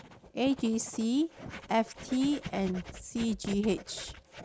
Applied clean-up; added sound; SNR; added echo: none; Writing; 14 dB; none.